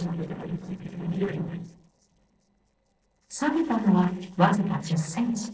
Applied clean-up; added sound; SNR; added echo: neural separator model SepFormer DNS4.